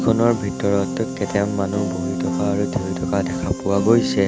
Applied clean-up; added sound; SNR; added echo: none; Piano; 4 dB; none.